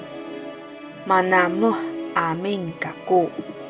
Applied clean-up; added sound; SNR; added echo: none; Musical instrument; 9 dB; none.